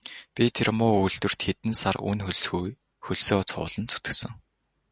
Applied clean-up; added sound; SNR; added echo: none; none; none; none.